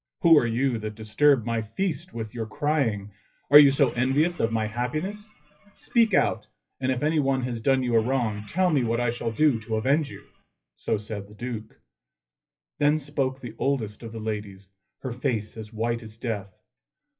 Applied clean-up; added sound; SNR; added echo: classical method WPE with log-MMSE.